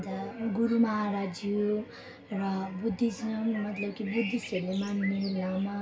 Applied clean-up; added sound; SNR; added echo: none; Bird; 13 dB; reverberation time 0.2 s.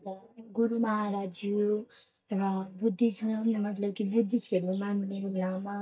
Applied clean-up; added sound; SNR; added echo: neural mask model DeepFilterNet 3.